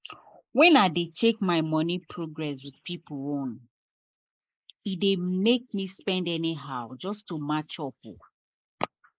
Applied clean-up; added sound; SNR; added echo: neural mask model Resemble Enhance denoiser.